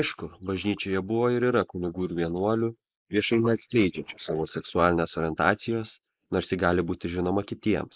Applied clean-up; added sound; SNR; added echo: neural mask model Resemble Enhance denoiser.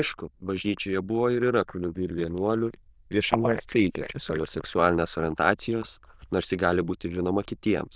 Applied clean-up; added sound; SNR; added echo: neural diffusion model UNIVERSE++.